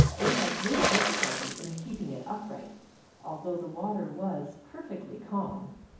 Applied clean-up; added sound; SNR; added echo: none; Water / Splash, splatter; -2 dB; reverberation time 1.2 s.